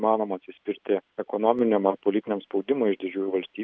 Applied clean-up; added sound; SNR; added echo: none; none; none; none.